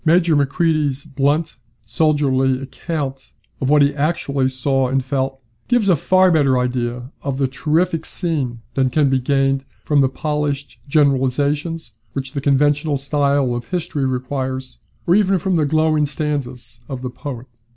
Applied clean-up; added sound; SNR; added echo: none; none; none; none.